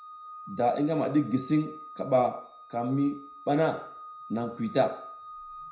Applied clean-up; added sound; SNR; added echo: none; Organ; 16 dB; reverberation time 0.5 s.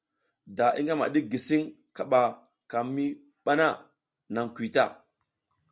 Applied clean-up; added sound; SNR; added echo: none; none; none; none.